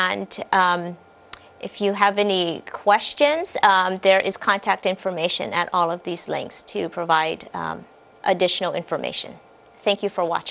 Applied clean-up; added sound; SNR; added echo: none; none; none; none.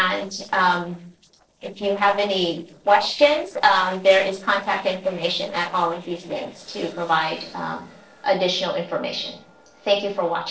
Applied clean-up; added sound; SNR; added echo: neural separator model SepFormer DNS4.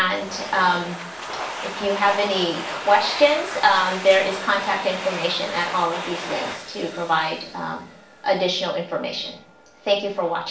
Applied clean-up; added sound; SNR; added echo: none; Domestic sounds, home sounds; 10 dB; reverberation time 0.4 s.